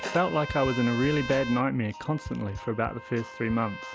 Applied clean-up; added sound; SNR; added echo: none; Trumpet; 13 dB; none.